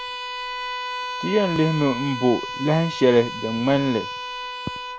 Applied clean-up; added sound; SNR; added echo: none; Bowed string instrument; 8 dB; none.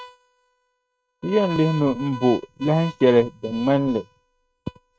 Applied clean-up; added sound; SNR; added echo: neural mask model RNNoise.